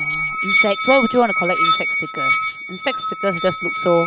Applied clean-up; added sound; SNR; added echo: none; Musical instrument; 0 dB; none.